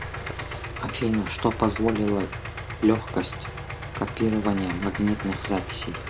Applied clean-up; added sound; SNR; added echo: none; Idling; 7 dB; none.